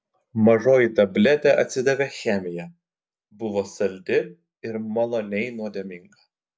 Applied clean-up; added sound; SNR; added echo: none; none; none; none.